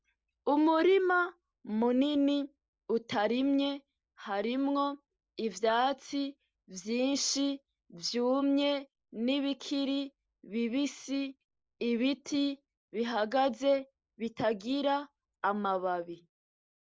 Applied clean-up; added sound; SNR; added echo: neural mask model Resemble Enhance denoiser.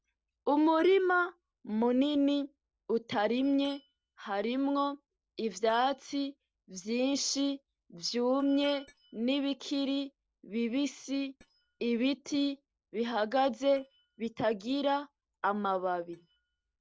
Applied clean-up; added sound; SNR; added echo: neural separator model SepFormer DNS4.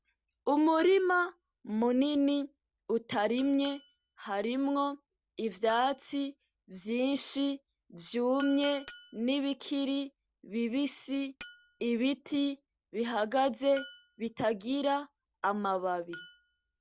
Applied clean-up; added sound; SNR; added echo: none; Chink, clink; 14 dB; none.